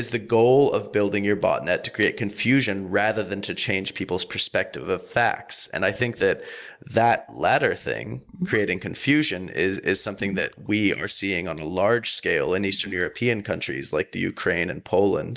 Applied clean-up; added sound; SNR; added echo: neural mask model DeepFilterNet 3.